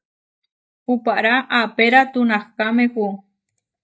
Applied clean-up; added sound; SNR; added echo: neural mask model DeepFilterNet 3.